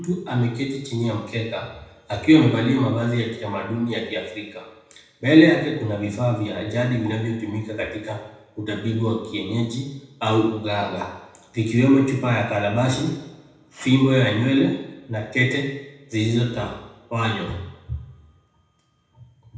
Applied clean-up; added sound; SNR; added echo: none; none; none; reverberation time 0.8 s.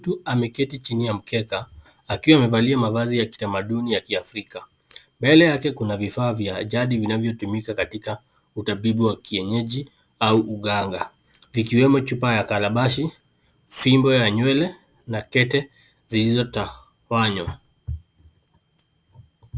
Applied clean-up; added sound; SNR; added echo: none; none; none; none.